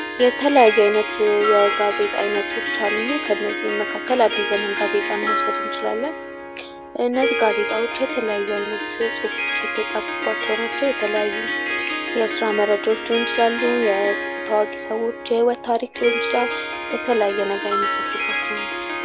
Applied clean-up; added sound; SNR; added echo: none; Harp + Bell; 3 dB; none.